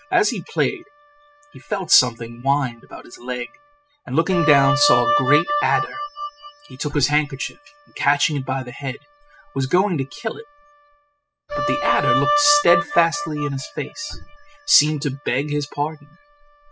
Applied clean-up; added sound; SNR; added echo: classical method spectral subtraction.